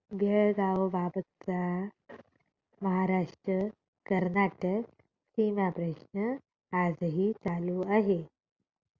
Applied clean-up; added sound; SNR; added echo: none; none; none; none.